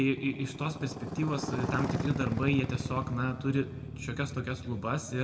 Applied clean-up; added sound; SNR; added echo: none; Motorcycle; 5 dB; reverberation time 1.8 s.